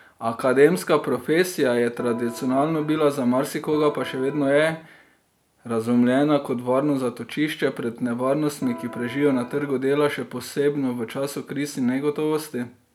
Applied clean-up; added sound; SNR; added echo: none; Electric guitar; 16 dB; none.